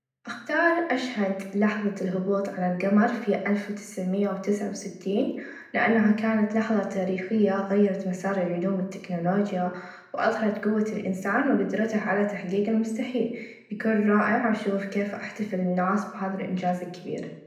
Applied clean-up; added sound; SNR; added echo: none; none; none; reverberation time 0.7 s.